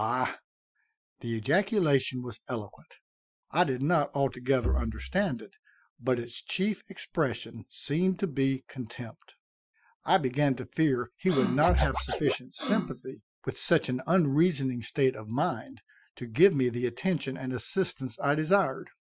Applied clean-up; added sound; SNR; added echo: classical method Wiener filter.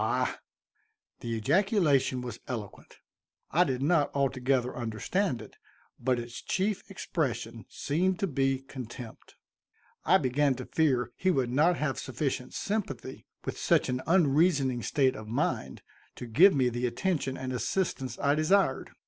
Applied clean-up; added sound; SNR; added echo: none; none; none; none.